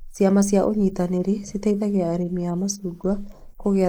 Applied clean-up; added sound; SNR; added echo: neural mask model Resemble Enhance denoiser.